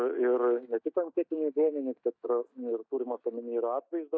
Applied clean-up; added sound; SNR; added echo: neural mask model DeepFilterNet 3.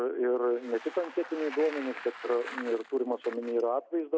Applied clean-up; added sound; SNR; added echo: none; Bicycle; 15 dB; none.